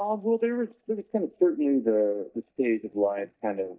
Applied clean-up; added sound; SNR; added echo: neural mask model DeepFilterNet 3.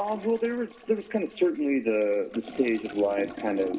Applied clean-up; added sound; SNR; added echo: none; Toilet flush; 15 dB; reverberation time 1.6 s.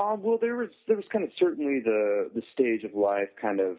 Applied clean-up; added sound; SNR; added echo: none; none; none; none.